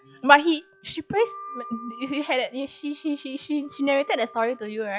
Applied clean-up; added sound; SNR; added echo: classical method log-MMSE.